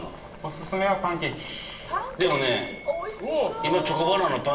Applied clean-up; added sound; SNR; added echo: none; Boiling; 19 dB; reverberation time 0.7 s.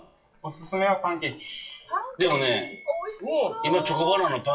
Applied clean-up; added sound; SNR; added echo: classical method WPE with log-MMSE.